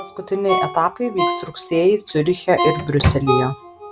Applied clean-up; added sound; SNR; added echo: none; Microwave oven + Ringtone; 4 dB; none.